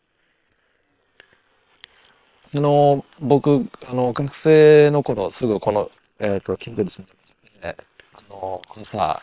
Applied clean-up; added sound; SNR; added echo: neural separator model SepFormer WHAM!.